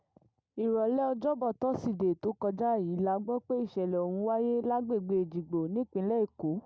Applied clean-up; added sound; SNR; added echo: none; none; none; none.